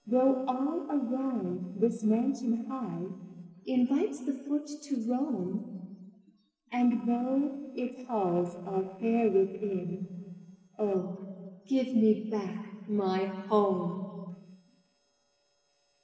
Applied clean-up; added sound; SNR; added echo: neural separator model SepFormer DNS4.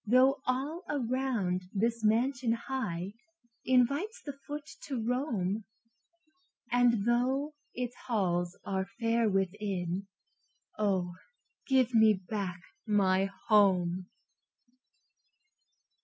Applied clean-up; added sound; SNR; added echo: none; none; none; none.